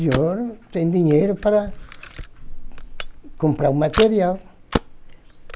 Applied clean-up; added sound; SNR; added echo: none; Camera; 8 dB; none.